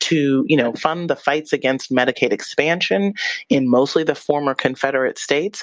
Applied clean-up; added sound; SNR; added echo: none; none; none; none.